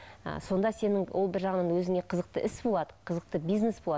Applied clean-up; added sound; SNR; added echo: none; none; none; none.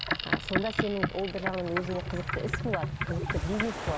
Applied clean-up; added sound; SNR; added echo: none; Boat, Water vehicle; -1 dB; none.